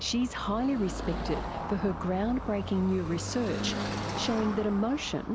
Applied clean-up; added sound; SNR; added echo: none; Car passing by / Traffic noise, roadway noise; 5 dB; none.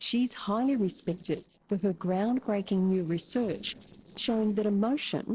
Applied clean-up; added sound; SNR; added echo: neural separator model SepFormer DNS4.